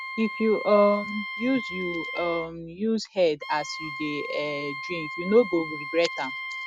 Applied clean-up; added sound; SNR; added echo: none; Wind instrument, woodwind instrument; 9 dB; none.